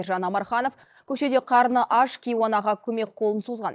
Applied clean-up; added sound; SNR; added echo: neural mask model DeepFilterNet 3.